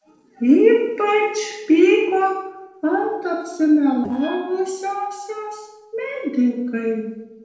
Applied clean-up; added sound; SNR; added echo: neural separator model SepFormer DNS4.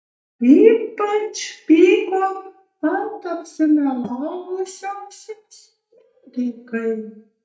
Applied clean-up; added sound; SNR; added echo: neural mask model DeepFilterNet 3.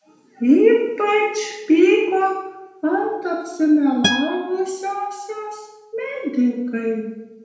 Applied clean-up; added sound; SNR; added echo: none; Acoustic guitar; 7 dB; reverberation time 1.0 s.